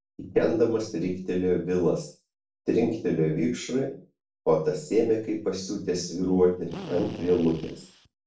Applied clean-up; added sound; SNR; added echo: neural separator model SepFormer DNS4.